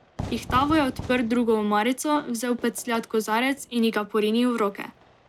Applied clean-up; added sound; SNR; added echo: none; Fire / Fireworks; 16 dB; none.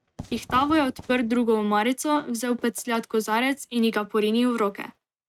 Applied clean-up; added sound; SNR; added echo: neural mask model RNNoise.